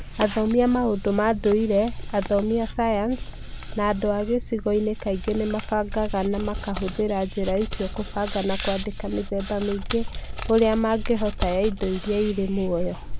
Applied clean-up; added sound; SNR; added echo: none; Hands; 7 dB; none.